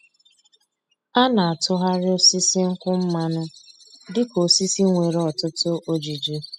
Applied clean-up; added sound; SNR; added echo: classical method spectral subtraction.